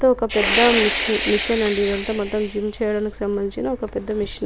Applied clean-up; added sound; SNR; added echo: none; Fire; 5 dB; none.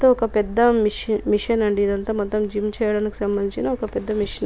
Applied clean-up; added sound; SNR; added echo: none; none; none; none.